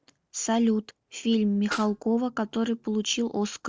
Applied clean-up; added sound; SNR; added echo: neural separator model SepFormer DNS4.